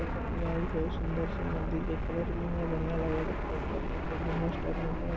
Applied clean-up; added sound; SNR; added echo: none; Fixed-wing aircraft, airplane; -3 dB; none.